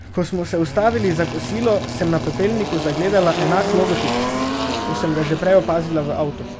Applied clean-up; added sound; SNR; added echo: none; Engine; 5 dB; none.